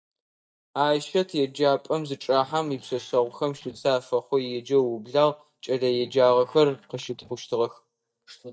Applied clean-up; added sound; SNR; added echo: neural mask model DeepFilterNet 3.